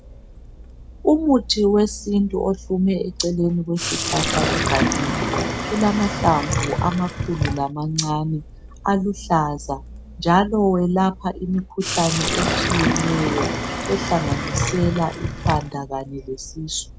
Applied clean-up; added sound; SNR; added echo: none; Sink (filling or washing); 4 dB; none.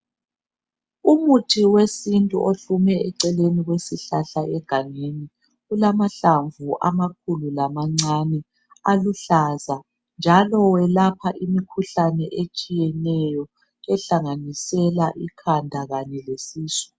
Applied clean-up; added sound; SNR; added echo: none; none; none; none.